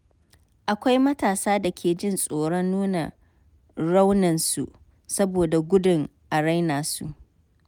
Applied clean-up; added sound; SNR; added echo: none; none; none; none.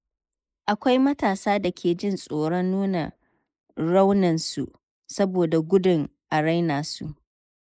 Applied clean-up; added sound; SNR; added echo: neural mask model Resemble Enhance denoiser.